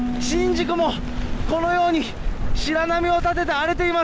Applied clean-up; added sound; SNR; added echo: none; Harp; 12 dB; none.